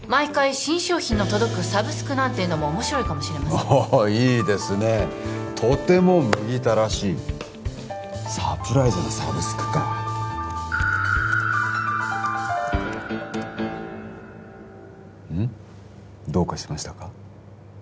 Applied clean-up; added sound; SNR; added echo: none; none; none; none.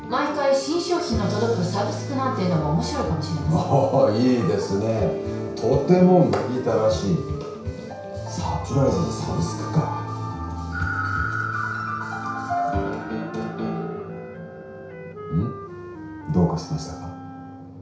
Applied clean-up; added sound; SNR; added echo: none; Wind instrument, woodwind instrument; 15 dB; reverberation time 0.6 s.